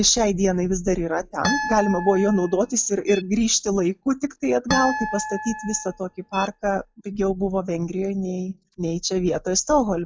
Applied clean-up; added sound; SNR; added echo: classical method log-MMSE.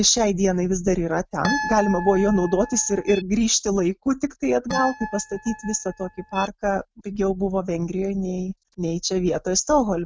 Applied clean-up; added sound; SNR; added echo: neural mask model RNNoise.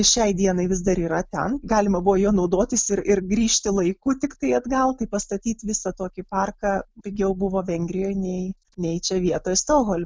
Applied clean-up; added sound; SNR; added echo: none; none; none; none.